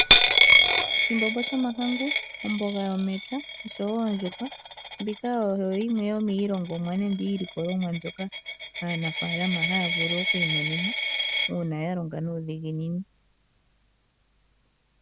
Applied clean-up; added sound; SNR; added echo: none; Coin (dropping); -2 dB; none.